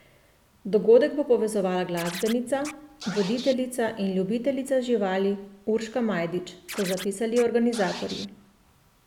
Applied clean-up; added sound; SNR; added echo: none; Scratching (performance technique); 15 dB; none.